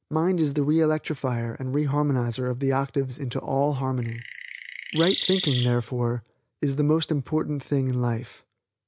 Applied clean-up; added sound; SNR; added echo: none; Chirp, tweet; 7 dB; none.